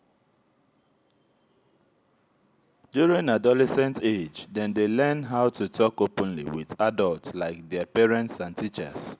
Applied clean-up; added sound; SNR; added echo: none; none; none; none.